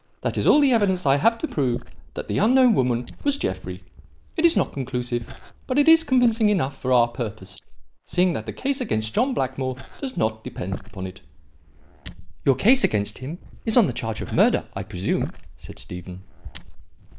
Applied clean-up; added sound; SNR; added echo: neural mask model Resemble Enhance denoiser.